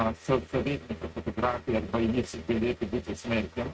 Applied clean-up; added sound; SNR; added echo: neural mask model RNNoise.